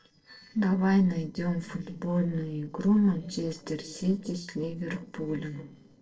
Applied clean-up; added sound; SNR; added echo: neural separator model SepFormer DNS4.